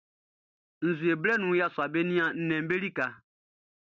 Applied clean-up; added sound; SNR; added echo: none; none; none; none.